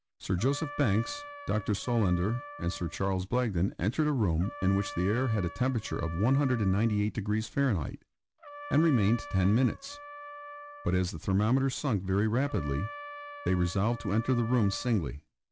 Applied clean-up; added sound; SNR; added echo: none; Trumpet; 16 dB; none.